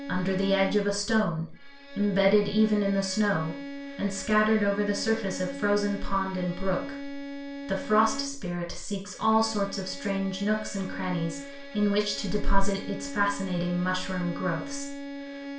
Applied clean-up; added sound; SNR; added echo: none; Bowed string instrument; 13 dB; reverberation time 0.4 s.